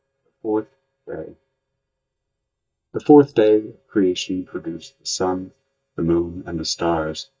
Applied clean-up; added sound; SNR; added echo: neural mask model DeepFilterNet 3.